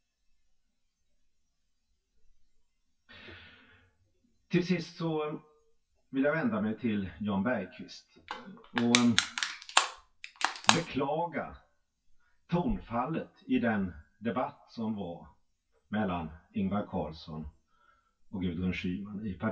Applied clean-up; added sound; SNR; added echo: classical method WPE with log-MMSE.